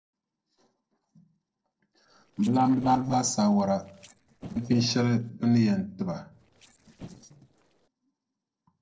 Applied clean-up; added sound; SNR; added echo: neural separator model SepFormer DNS4.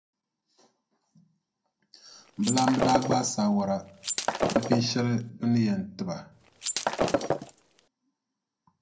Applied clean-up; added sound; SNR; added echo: none; Shatter; 0 dB; reverberation time 0.2 s.